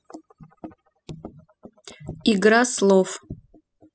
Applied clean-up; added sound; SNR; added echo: classical method spectral subtraction.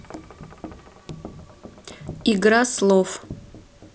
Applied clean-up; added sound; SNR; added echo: none; Wind chime; 17 dB; none.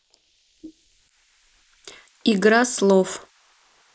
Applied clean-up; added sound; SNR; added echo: neural mask model Resemble Enhance denoiser.